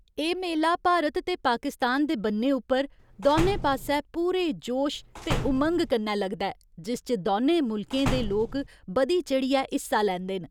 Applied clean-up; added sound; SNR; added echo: none; Slam; 6 dB; none.